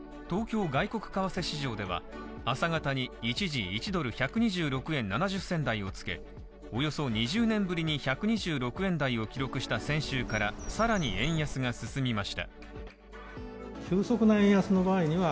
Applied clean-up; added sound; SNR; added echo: none; Bird; 10 dB; none.